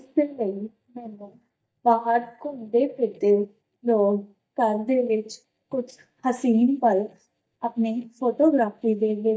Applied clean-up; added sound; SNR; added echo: neural mask model DeepFilterNet 3.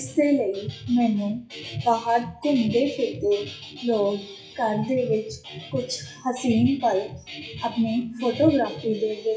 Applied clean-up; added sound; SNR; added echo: classical method WPE with log-MMSE.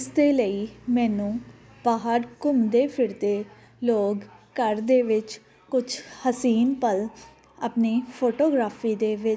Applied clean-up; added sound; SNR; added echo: none; none; none; none.